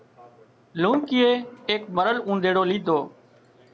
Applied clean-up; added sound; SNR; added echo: none; Glass; 19 dB; none.